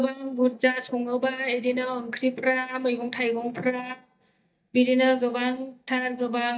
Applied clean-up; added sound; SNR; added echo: neural mask model DeepFilterNet 3.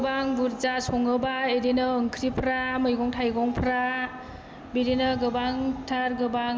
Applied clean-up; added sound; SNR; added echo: none; none; none; none.